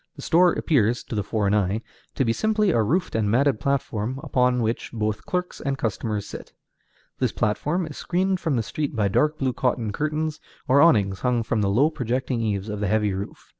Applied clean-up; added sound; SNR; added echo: none; none; none; none.